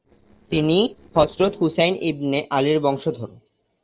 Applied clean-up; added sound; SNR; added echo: neural separator model SepFormer DNS4.